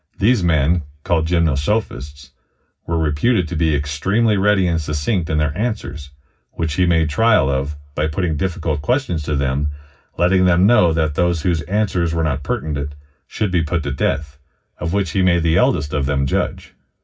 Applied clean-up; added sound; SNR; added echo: none; none; none; reverberation time 0.4 s.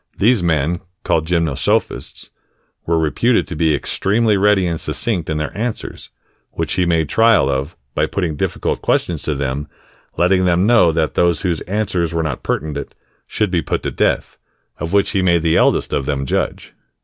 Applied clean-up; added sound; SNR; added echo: none; none; none; none.